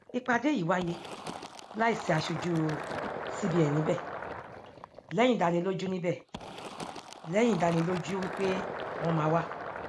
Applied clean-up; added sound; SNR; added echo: none; Fill (with liquid); 9 dB; none.